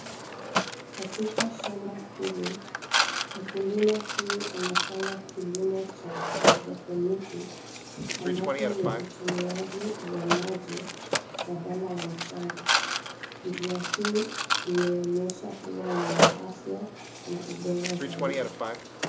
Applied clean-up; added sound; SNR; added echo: none; Mechanisms; -1 dB; reverberation time 0.7 s.